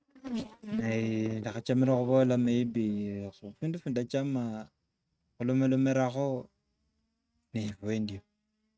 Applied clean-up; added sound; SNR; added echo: neural mask model RNNoise.